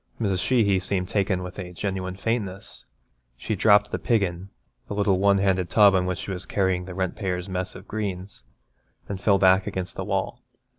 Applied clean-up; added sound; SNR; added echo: none; none; none; none.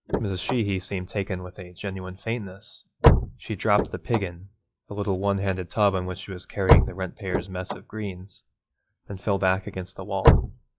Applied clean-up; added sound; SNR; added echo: classical method log-MMSE.